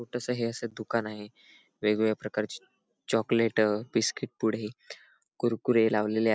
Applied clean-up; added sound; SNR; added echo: none; none; none; none.